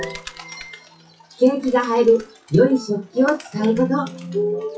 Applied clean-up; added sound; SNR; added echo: classical method WPE with log-MMSE.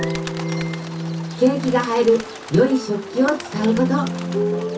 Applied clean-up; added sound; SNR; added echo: none; Bird; 16 dB; reverberation time 0.3 s.